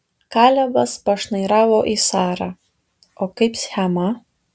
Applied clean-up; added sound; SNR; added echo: none; none; none; none.